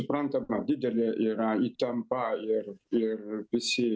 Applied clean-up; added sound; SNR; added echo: none; none; none; none.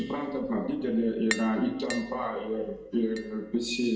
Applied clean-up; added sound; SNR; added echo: none; Tap; 13 dB; reverberation time 1.0 s.